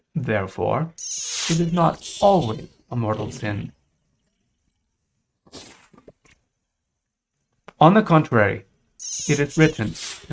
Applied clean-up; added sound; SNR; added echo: neural mask model RNNoise.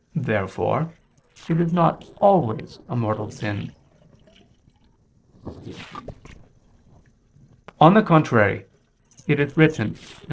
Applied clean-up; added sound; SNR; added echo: neural separator model SepFormer DNS4.